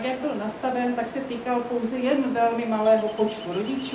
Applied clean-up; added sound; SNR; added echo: none; Ocean; 16 dB; reverberation time 0.3 s.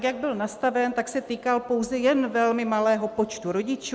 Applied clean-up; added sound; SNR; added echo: none; none; none; none.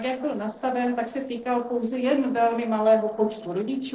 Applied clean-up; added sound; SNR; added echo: neural separator model SepFormer DNS4.